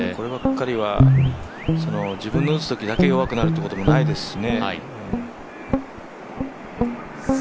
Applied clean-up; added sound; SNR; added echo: none; Guitar; -4 dB; none.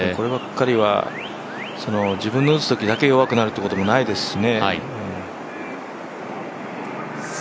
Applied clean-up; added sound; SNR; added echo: none; none; none; none.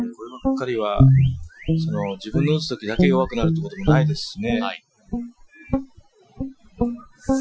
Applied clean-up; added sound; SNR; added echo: classical method Wiener filter.